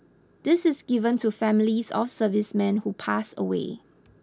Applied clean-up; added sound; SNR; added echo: none; none; none; none.